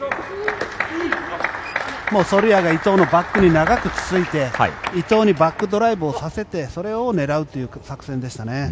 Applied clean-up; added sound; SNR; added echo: none; none; none; none.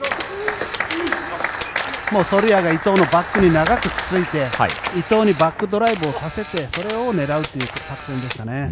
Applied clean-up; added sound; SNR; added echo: none; Camera; 9 dB; none.